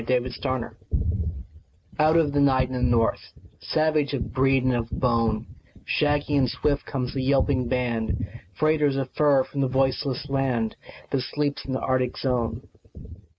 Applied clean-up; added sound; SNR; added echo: neural mask model RNNoise.